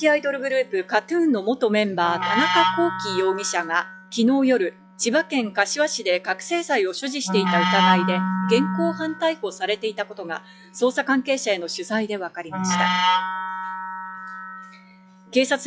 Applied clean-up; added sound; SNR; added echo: classical method log-MMSE.